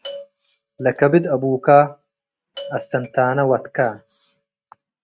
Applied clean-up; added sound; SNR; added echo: neural mask model RNNoise.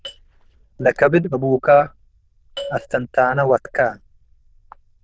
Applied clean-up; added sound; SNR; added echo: neural diffusion model UNIVERSE++.